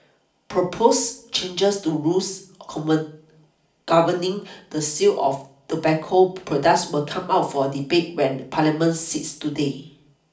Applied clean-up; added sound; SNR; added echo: none; none; none; reverberation time 0.4 s.